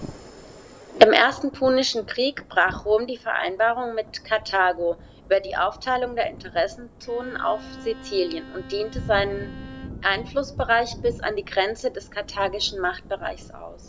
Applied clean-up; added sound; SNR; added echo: none; Thunder / Rain + Bowed string instrument; 15 dB; none.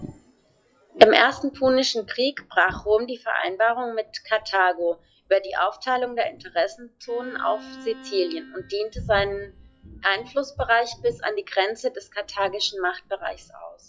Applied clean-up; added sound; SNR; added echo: classical method log-MMSE.